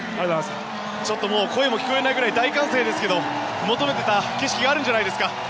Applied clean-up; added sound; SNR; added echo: none; Wind instrument, woodwind instrument; 13 dB; none.